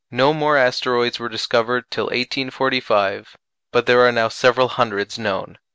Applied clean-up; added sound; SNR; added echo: none; none; none; none.